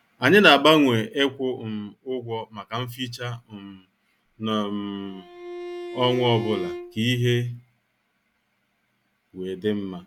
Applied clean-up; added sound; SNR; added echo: none; Bowed string instrument; 11 dB; none.